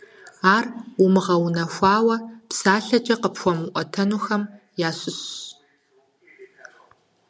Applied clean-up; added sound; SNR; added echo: none; none; none; none.